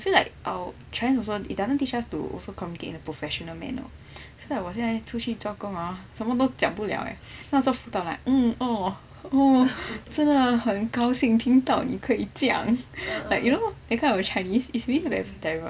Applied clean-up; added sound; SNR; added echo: none; none; none; none.